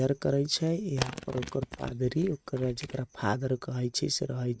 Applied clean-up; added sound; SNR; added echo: neural mask model RNNoise.